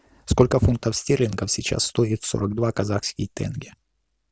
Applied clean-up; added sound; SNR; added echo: none; none; none; none.